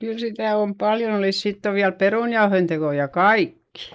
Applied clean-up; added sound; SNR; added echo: neural mask model Resemble Enhance denoiser.